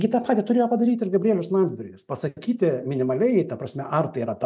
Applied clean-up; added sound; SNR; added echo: none; none; none; none.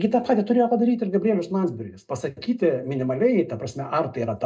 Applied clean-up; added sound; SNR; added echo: none; none; none; reverberation time 0.2 s.